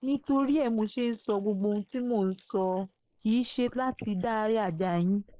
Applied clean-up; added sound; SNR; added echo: neural mask model Resemble Enhance denoiser.